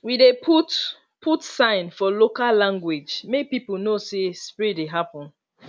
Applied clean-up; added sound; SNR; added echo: none; none; none; none.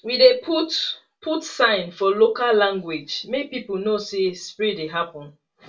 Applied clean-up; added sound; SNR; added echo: none; none; none; reverberation time 0.2 s.